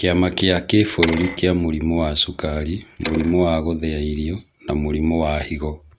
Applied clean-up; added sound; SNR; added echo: neural mask model RNNoise.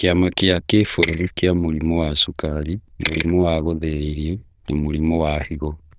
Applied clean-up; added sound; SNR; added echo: neural diffusion model UNIVERSE++.